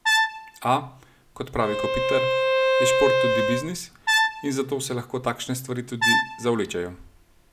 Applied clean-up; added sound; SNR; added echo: none; Bowed string instrument + Brass instrument; -4 dB; none.